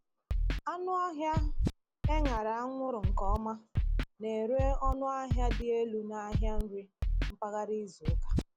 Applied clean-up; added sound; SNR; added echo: none; Scratching (performance technique); -3 dB; none.